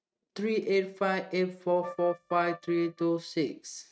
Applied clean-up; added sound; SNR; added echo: neural mask model RNNoise.